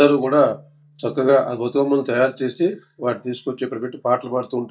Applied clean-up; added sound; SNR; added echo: neural mask model DeepFilterNet 3.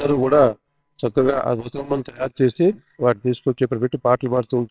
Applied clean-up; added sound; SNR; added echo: neural separator model SepFormer WHAMR!.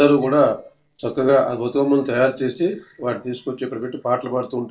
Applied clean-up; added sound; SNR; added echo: neural separator model SepFormer DNS4.